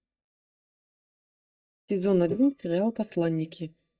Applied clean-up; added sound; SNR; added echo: neural mask model DeepFilterNet 3.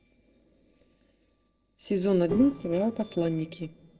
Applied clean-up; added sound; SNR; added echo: neural separator model SepFormer DNS4.